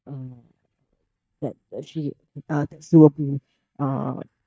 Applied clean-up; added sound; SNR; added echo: neural mask model DeepFilterNet 3.